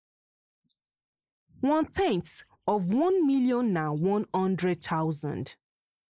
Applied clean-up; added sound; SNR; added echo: neural mask model Resemble Enhance denoiser.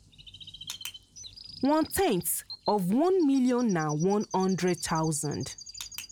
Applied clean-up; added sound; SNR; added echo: none; Chirp, tweet; 18 dB; none.